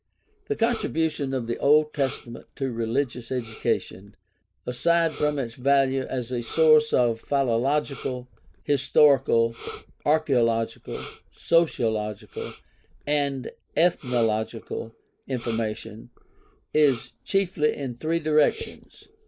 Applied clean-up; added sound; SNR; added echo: neural mask model Resemble Enhance denoiser.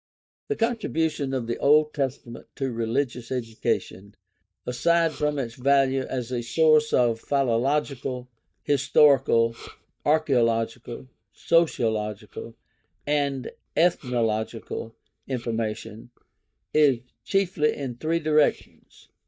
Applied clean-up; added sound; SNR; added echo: neural mask model DeepFilterNet 3.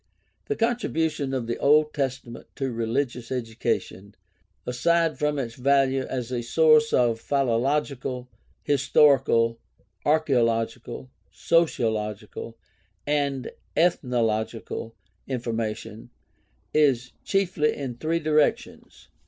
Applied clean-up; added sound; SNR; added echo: none; none; none; none.